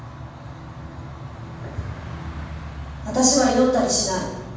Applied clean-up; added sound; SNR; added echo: none; Bus; 13 dB; reverberation time 1.2 s.